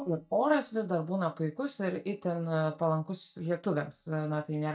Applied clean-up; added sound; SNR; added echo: neural mask model DeepFilterNet 3.